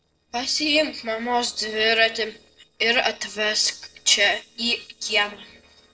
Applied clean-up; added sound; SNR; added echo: neural separator model SepFormer DNS4.